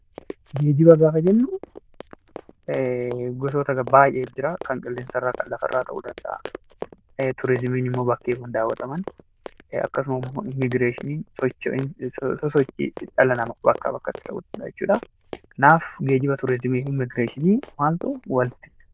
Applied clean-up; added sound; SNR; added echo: neural diffusion model UNIVERSE++.